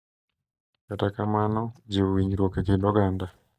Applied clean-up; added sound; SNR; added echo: neural mask model DeepFilterNet 3.